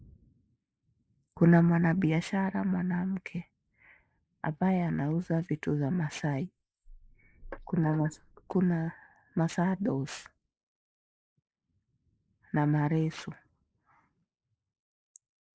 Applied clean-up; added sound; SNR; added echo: neural mask model Resemble Enhance denoiser.